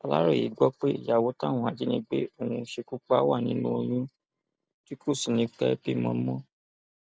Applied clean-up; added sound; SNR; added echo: none; none; none; none.